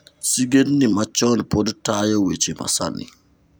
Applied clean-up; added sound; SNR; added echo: none; none; none; none.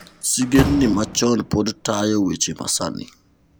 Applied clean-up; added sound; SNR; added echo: none; Slam; 10 dB; none.